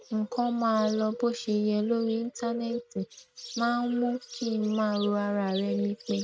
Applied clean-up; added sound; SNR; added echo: neural mask model RNNoise.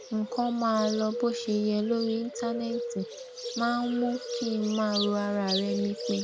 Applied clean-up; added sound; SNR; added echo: none; Bird; 7 dB; none.